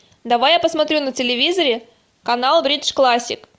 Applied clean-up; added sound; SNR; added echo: none; none; none; none.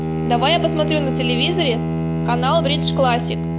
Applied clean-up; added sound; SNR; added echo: none; Bowed string instrument; 0 dB; none.